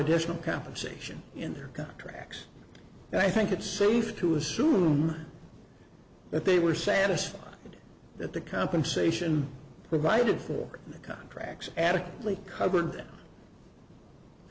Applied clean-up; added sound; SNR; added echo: none; none; none; none.